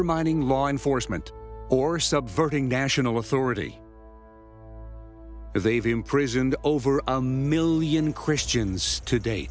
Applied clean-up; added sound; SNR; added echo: none; none; none; none.